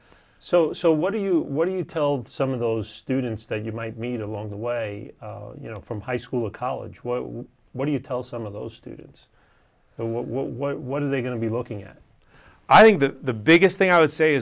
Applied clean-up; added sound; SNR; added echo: none; none; none; none.